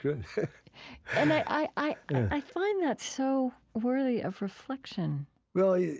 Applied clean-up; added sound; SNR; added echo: none; none; none; none.